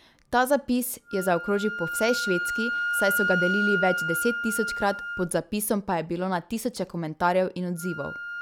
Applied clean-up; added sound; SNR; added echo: none; Wind instrument, woodwind instrument; 4 dB; none.